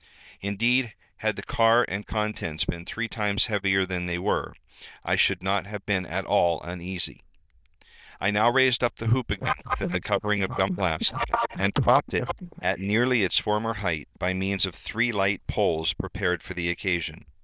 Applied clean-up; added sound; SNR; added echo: neural diffusion model UNIVERSE++.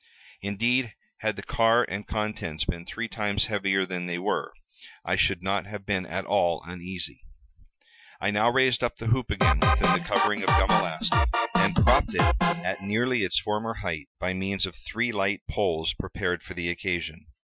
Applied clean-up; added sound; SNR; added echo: classical method Wiener filter.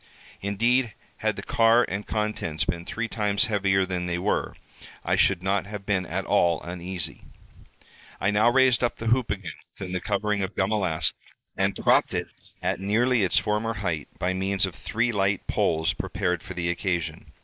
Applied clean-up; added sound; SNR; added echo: neural mask model Resemble Enhance denoiser.